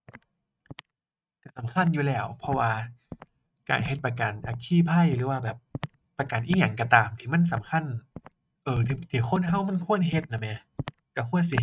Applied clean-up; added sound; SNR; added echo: neural mask model RNNoise.